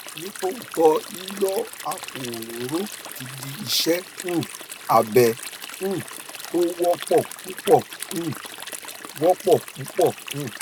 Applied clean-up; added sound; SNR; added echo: none; Stream; 12 dB; none.